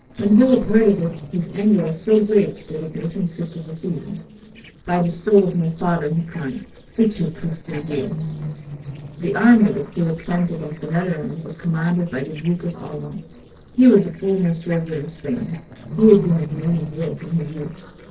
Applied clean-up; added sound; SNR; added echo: neural separator model SepFormer DNS4.